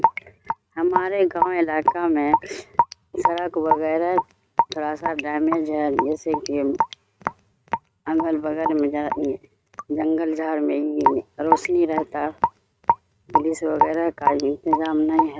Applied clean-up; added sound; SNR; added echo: neural mask model RNNoise.